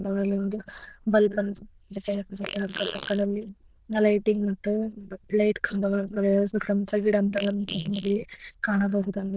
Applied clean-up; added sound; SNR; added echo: neural diffusion model UNIVERSE++.